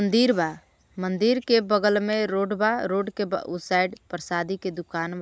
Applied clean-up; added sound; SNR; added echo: none; none; none; none.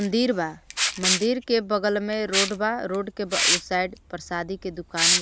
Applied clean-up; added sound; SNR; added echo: none; Liquid; 1 dB; none.